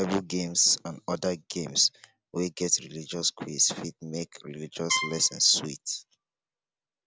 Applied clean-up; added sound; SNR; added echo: none; Trumpet; 5 dB; none.